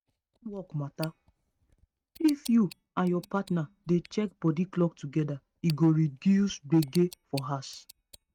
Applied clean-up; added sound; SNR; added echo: neural mask model RNNoise.